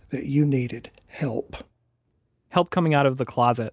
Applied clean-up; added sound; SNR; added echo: none; none; none; none.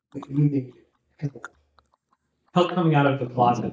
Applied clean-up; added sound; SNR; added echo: neural mask model DeepFilterNet 3.